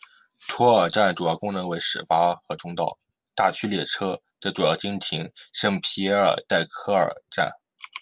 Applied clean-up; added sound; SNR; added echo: none; none; none; none.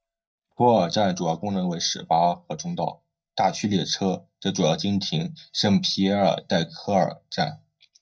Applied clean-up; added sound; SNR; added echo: neural mask model DeepFilterNet 3.